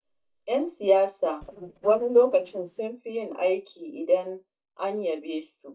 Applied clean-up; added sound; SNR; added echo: neural mask model DeepFilterNet 3.